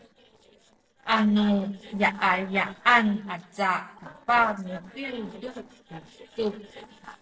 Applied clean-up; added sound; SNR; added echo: neural separator model SepFormer DNS4.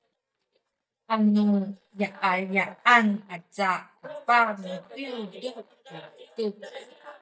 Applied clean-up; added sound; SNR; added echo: neural mask model DeepFilterNet 3.